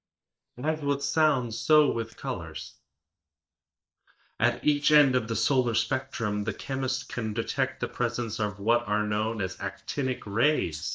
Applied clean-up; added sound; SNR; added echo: neural mask model DeepFilterNet 3.